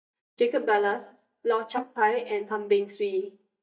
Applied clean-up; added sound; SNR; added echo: neural mask model DeepFilterNet 3.